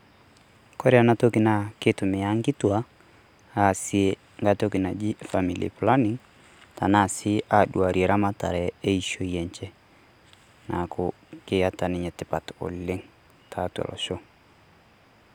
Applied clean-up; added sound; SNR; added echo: none; none; none; none.